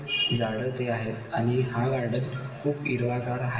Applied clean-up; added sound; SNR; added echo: none; none; none; reverberation time 1.1 s.